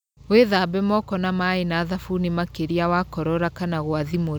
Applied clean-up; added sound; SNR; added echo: none; none; none; none.